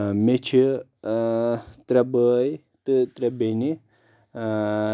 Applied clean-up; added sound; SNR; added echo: none; none; none; none.